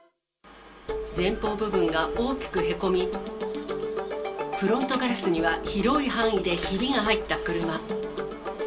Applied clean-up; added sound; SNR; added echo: none; none; none; reverberation time 0.2 s.